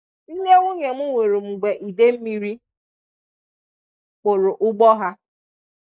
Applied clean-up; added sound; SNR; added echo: neural mask model Resemble Enhance denoiser.